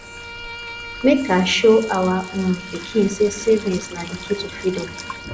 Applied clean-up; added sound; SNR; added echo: none; Sink (filling or washing) / Water tap, faucet + Bowed string instrument; 13 dB; none.